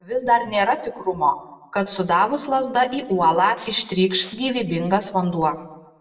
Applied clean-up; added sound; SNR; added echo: none; Respiratory sounds; 17 dB; reverberation time 0.7 s.